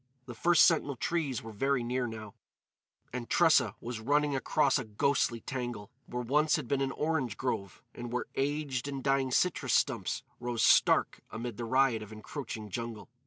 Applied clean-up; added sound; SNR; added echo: none; none; none; none.